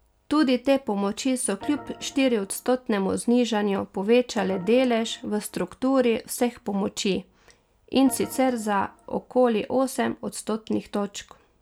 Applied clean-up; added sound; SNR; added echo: none; Organ; 19 dB; none.